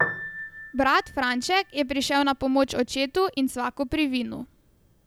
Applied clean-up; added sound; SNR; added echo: none; Piano; 12 dB; none.